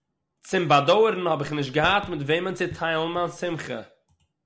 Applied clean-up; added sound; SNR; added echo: none; Raindrop / Drip; 19 dB; none.